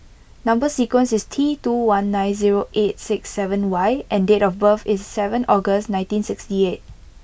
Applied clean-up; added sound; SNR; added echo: none; none; none; none.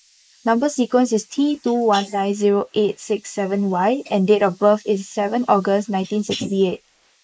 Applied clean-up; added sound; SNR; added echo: neural mask model Resemble Enhance denoiser.